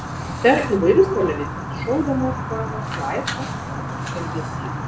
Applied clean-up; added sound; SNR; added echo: none; Fire; 5 dB; none.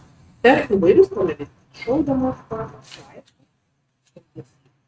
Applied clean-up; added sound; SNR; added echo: neural mask model RNNoise.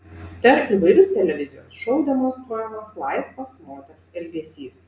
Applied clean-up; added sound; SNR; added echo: none; none; none; none.